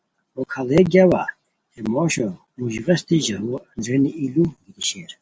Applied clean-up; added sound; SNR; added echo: none; none; none; none.